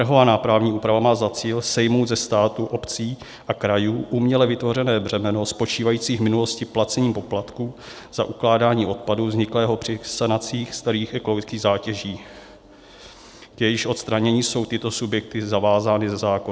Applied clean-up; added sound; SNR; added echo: none; none; none; none.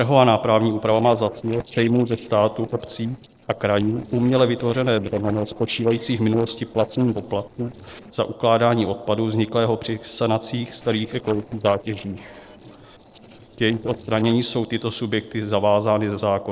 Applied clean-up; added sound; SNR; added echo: neural separator model SepFormer DNS4.